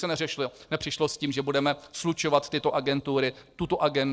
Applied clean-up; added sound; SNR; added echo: neural separator model SepFormer DNS4.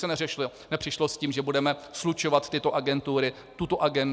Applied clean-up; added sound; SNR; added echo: none; none; none; none.